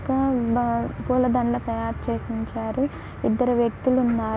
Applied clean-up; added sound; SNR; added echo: none; none; none; none.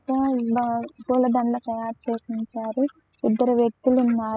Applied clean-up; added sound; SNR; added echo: classical method spectral subtraction.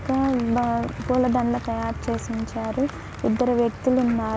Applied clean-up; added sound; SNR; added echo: none; Applause; 20 dB; none.